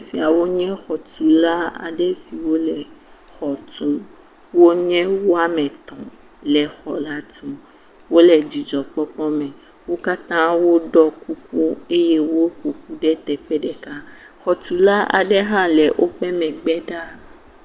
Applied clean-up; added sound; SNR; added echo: none; none; none; none.